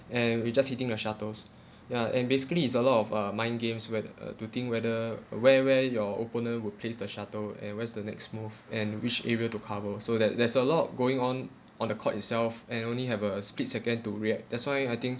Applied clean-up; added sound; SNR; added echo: none; none; none; none.